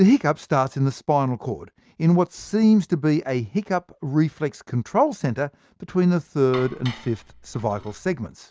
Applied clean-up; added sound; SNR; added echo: none; Dishes, pots, and pans; 19 dB; none.